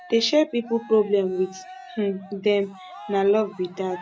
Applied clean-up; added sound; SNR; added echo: none; Cheering; 20 dB; none.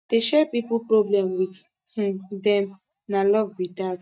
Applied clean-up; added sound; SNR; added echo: neural mask model DeepFilterNet 3.